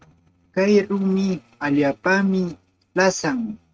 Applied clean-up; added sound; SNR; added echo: neural mask model RNNoise.